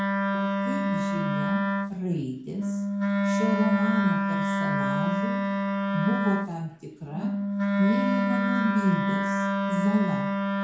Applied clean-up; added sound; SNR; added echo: none; Wind instrument, woodwind instrument; -4 dB; reverberation time 0.6 s.